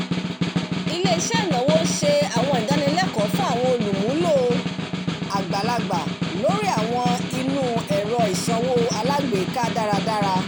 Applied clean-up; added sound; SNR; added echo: none; Snare drum; 1 dB; none.